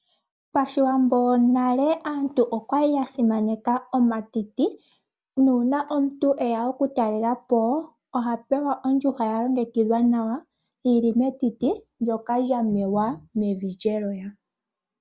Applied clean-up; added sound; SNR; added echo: none; none; none; none.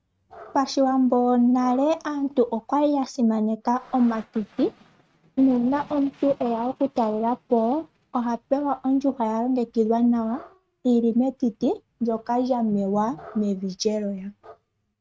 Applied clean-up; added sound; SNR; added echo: neural mask model RNNoise.